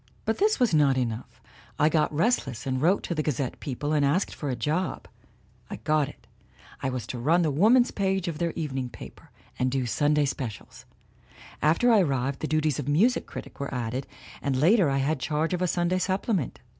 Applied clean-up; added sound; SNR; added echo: none; none; none; none.